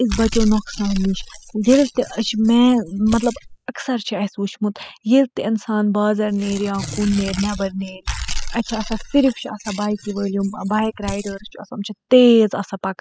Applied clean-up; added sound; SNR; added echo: classical method spectral subtraction.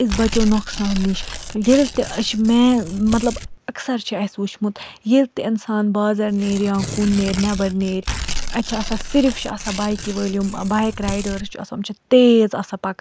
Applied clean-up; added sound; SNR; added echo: none; Tearing; 10 dB; none.